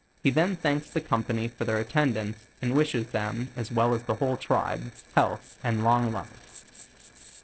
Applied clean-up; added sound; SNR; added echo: neural separator model SepFormer DNS4.